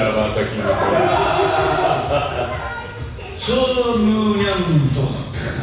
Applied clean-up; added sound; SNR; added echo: none; Idling / Engine starting / Motorcycle / Accelerating, revving, vroom; 19 dB; reverberation time 1.1 s.